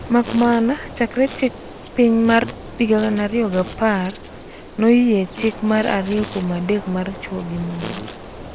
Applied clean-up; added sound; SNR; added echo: none; Insect; 14 dB; none.